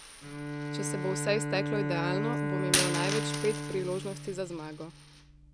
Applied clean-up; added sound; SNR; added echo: none; Bowed string instrument + Coin (dropping); -3 dB; none.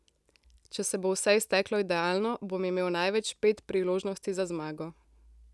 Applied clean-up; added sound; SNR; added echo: none; none; none; none.